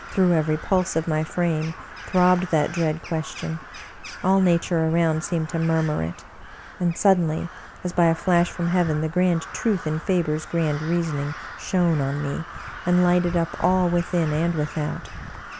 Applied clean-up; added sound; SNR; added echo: none; Crow; 15 dB; none.